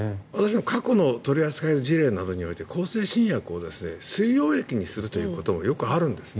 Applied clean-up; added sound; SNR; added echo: none; none; none; none.